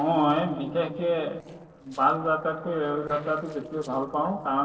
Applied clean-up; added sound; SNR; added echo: neural separator model SepFormer DNS4.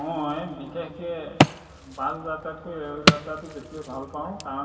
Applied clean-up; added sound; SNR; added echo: none; Wood; -5 dB; reverberation time 2.3 s.